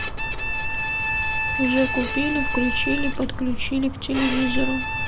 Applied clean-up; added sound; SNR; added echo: none; Chirp, tweet + Bowed string instrument; -1 dB; none.